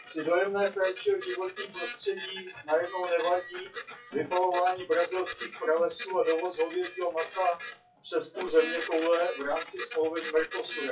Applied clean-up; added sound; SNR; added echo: classical method WPE with log-MMSE.